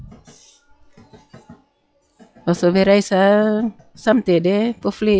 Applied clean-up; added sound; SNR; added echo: classical method log-MMSE.